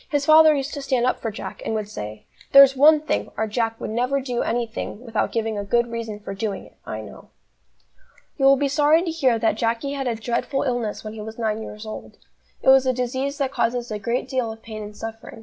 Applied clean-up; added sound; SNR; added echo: none; none; none; none.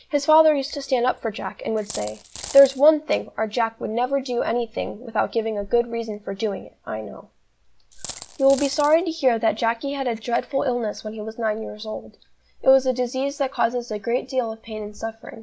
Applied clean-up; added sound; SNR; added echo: none; Coin (dropping); 14 dB; none.